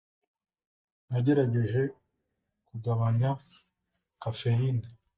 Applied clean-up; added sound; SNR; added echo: neural mask model DeepFilterNet 3.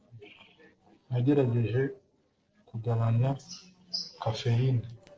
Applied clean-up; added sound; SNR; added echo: neural separator model SepFormer DNS4.